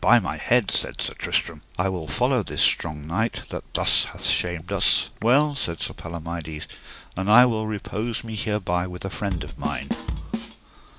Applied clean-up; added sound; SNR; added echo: none; Bass drum / Snare drum / Drum kit; 5 dB; none.